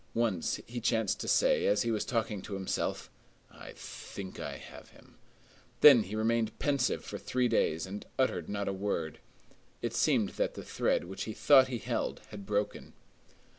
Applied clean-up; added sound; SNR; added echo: none; none; none; none.